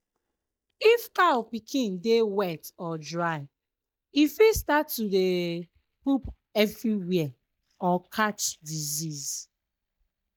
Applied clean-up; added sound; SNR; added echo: neural mask model DeepFilterNet 3.